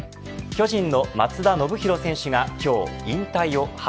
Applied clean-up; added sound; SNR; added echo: none; none; none; none.